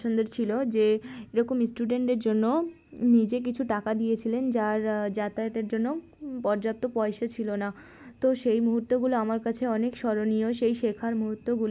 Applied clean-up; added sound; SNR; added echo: none; none; none; none.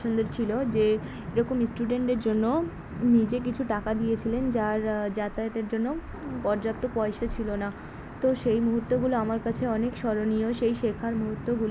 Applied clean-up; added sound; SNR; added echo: none; Thunder / Wind / Rain; 11 dB; none.